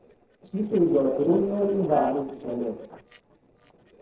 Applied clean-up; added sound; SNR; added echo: neural separator model SepFormer DNS4.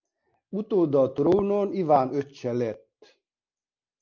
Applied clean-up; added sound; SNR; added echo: none; none; none; none.